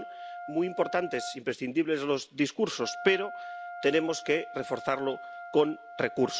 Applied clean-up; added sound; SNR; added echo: none; Wind instrument, woodwind instrument; 12 dB; none.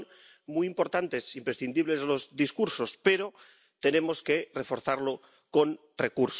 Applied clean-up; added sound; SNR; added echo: none; none; none; none.